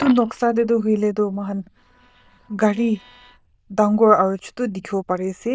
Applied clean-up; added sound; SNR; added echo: neural diffusion model UNIVERSE++.